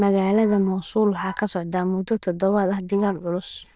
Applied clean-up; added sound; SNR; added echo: neural diffusion model UNIVERSE++.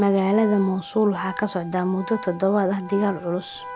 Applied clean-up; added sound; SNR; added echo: none; Wind instrument, woodwind instrument + Organ; 15 dB; none.